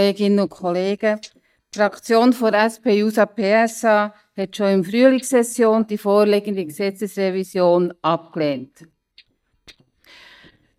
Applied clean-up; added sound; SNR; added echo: neural mask model DeepFilterNet 3.